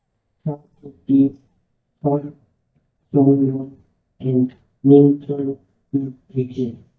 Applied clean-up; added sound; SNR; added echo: neural mask model DeepFilterNet 3.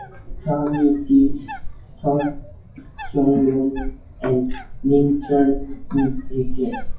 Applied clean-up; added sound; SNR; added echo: classical method WPE with log-MMSE.